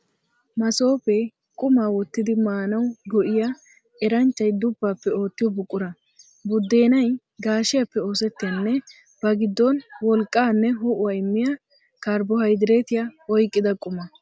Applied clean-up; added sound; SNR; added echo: none; none; none; none.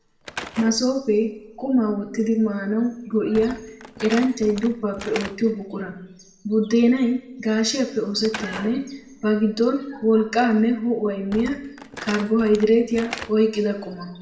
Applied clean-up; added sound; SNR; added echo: none; Slam / Wood; 17 dB; reverberation time 0.6 s.